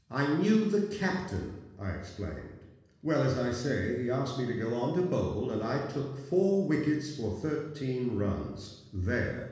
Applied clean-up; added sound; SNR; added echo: none; none; none; reverberation time 1.1 s.